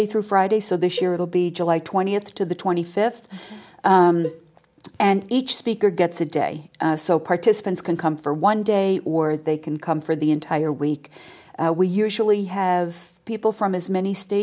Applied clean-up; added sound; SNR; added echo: none; Cowbell; 15 dB; none.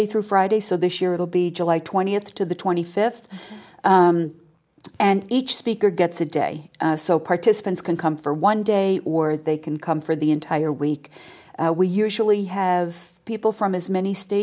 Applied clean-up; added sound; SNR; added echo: neural mask model Resemble Enhance denoiser.